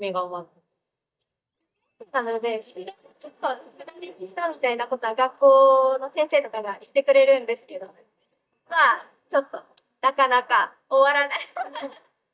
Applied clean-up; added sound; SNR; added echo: neural mask model DeepFilterNet 3.